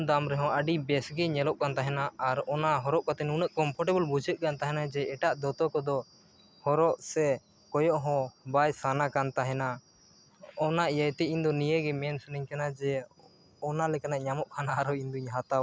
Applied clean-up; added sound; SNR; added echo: none; none; none; none.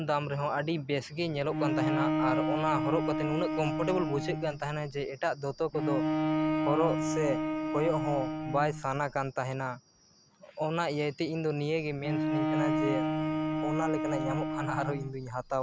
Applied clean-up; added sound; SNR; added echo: none; Bowed string instrument; -1 dB; none.